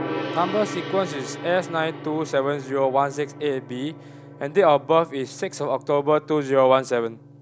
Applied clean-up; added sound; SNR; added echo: none; Gong; 12 dB; none.